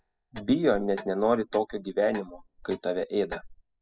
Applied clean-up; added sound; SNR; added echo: classical method spectral subtraction.